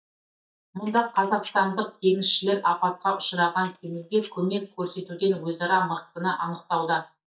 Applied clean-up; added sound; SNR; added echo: neural mask model DeepFilterNet 3.